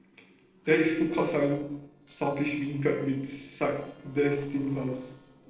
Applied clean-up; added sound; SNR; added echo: neural separator model SepFormer DNS4.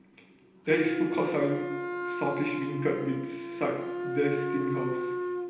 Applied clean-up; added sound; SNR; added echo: none; Wind instrument, woodwind instrument; 4 dB; reverberation time 0.9 s.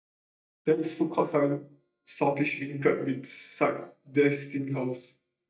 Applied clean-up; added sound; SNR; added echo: neural mask model DeepFilterNet 3.